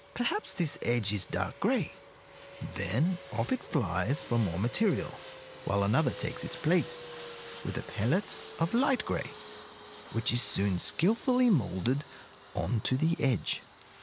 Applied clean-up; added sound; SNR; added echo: none; Fixed-wing aircraft, airplane; 17 dB; none.